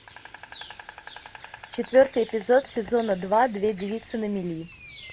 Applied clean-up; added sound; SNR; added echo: none; Insect; 17 dB; none.